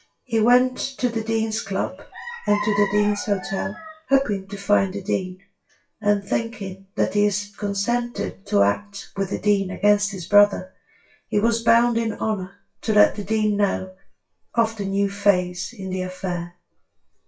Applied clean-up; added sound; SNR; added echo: classical method WPE with log-MMSE.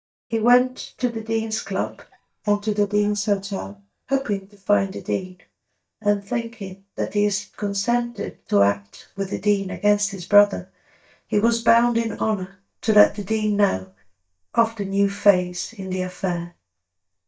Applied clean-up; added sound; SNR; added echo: neural mask model DeepFilterNet 3.